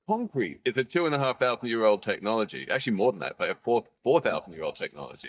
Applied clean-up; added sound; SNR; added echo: neural mask model DeepFilterNet 3.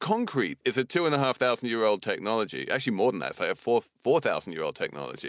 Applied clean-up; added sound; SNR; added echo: none; none; none; none.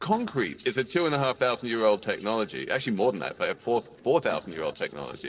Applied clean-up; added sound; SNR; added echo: neural separator model SepFormer DNS4.